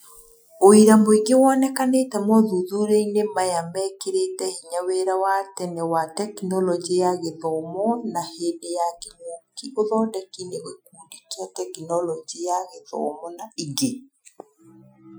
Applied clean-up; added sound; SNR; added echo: classical method Wiener filter.